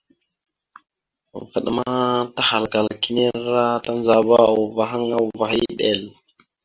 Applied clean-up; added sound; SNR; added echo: none; none; none; none.